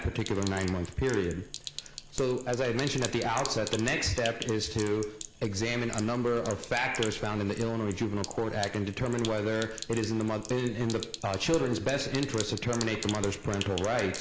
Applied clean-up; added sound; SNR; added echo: none; Sink (filling or washing); 12 dB; none.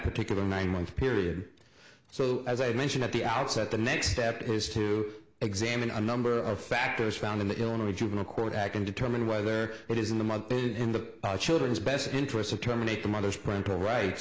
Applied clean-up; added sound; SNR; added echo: none; none; none; none.